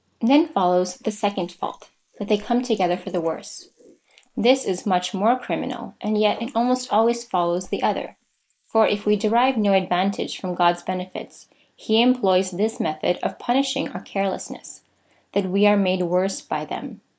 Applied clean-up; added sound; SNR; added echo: neural mask model Resemble Enhance denoiser.